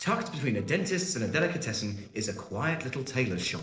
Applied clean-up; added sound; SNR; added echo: neural separator model SepFormer DNS4.